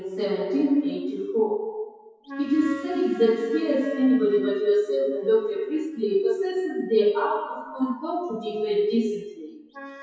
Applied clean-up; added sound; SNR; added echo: classical method WPE with log-MMSE.